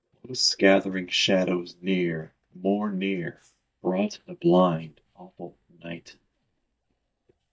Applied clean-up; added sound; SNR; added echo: neural mask model DeepFilterNet 3.